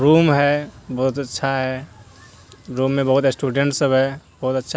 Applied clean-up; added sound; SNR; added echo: none; none; none; none.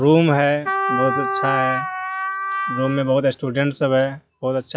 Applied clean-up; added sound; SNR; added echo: classical method log-MMSE.